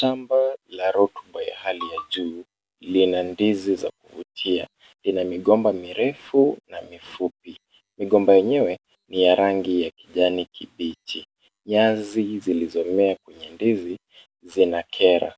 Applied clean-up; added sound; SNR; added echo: none; none; none; none.